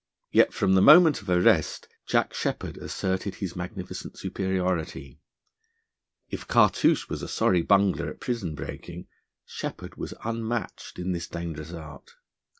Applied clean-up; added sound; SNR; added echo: none; none; none; none.